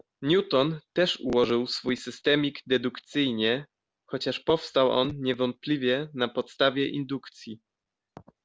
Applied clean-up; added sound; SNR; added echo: none; none; none; none.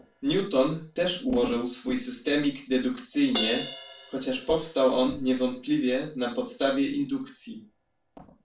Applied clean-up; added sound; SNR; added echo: none; Crash cymbal; 14 dB; reverberation time 0.3 s.